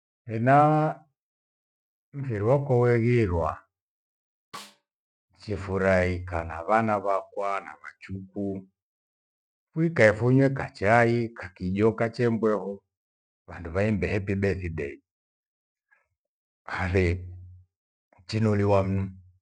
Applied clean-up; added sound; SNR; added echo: neural mask model DeepFilterNet 3.